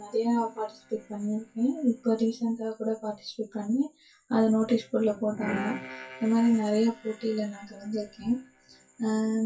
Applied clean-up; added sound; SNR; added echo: classical method WPE with log-MMSE.